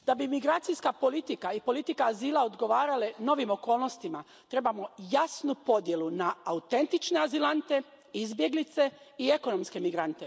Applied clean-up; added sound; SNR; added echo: none; none; none; none.